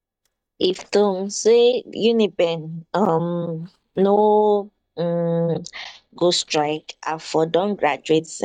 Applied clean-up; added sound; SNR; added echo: neural mask model DeepFilterNet 3.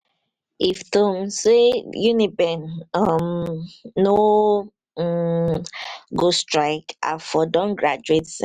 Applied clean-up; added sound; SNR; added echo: none; none; none; none.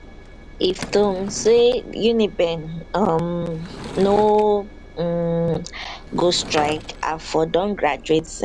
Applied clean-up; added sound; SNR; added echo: none; Engine + Sliding door / Wood; 15 dB; none.